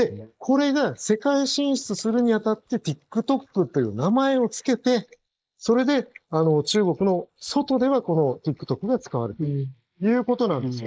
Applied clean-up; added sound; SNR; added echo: neural mask model Resemble Enhance denoiser.